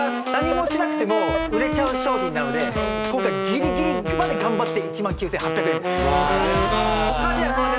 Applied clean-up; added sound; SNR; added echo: none; Wind instrument, woodwind instrument; 1 dB; none.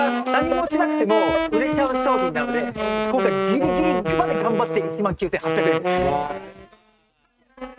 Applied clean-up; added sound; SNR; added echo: neural mask model RNNoise.